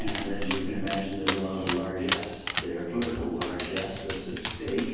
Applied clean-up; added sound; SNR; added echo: none; Dog; 0 dB; reverberation time 1.3 s.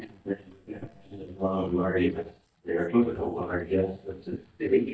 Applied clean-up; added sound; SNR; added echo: neural mask model DeepFilterNet 3.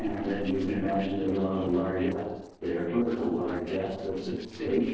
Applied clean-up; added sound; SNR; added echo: neural separator model SepFormer DNS4.